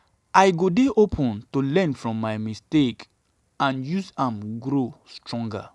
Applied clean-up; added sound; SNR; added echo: none; none; none; none.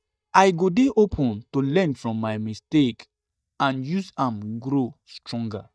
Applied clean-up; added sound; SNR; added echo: neural mask model DeepFilterNet 3.